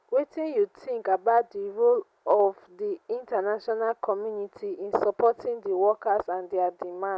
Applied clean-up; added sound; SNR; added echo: none; none; none; none.